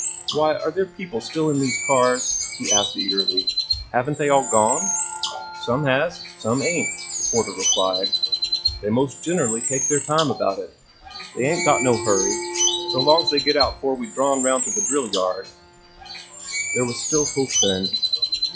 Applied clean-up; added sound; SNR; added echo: classical method log-MMSE.